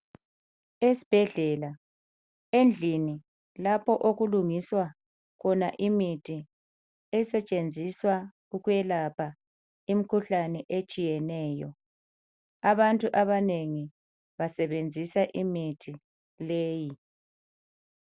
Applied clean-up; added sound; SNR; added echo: none; none; none; none.